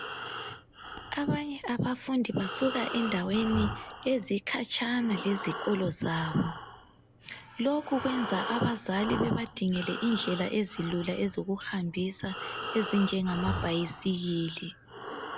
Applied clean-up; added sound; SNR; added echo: none; Breathing; 8 dB; none.